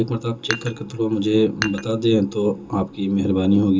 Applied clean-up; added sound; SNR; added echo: none; Dishes, pots, and pans; 12 dB; reverberation time 0.2 s.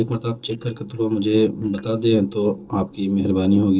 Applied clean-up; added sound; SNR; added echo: neural separator model SepFormer DNS4.